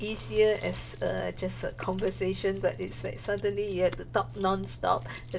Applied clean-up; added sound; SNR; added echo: none; Chewing, mastication; 11 dB; reverberation time 0.2 s.